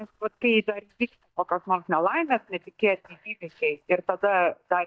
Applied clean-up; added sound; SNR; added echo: neural mask model DeepFilterNet 3.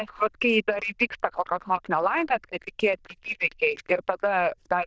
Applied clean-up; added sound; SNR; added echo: neural diffusion model UNIVERSE++.